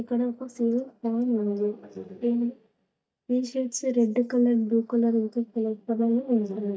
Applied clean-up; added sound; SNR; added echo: neural mask model DeepFilterNet 3.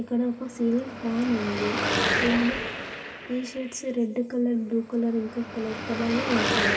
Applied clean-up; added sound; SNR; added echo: none; Car passing by / Traffic noise, roadway noise / Engine; 3 dB; reverberation time 2.5 s.